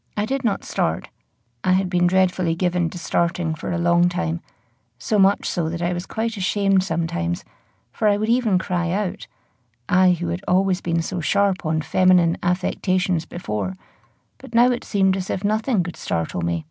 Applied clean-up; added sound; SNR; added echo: none; none; none; none.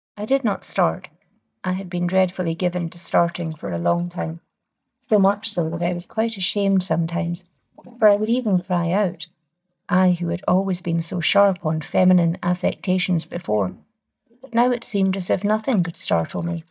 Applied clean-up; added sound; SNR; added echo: neural mask model DeepFilterNet 3.